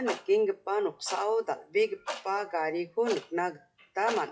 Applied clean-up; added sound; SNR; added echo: classical method WPE with log-MMSE.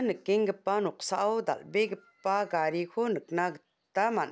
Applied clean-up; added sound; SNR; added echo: none; none; none; none.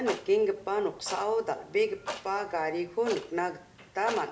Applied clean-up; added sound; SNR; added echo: none; Clock; 13 dB; reverberation time 0.5 s.